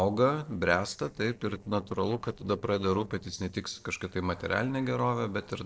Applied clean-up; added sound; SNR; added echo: neural separator model SepFormer DNS4.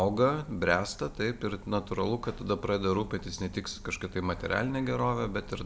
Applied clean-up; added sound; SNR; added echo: none; none; none; none.